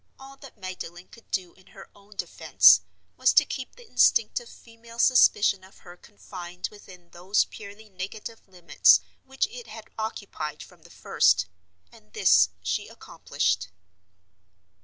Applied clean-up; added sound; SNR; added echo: none; none; none; none.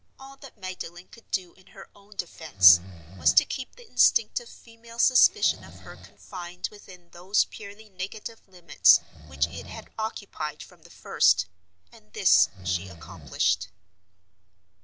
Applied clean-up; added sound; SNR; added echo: none; Breathing; 18 dB; none.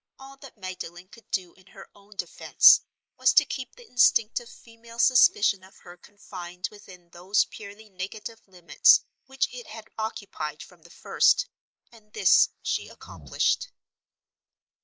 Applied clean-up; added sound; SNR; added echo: neural mask model Resemble Enhance denoiser.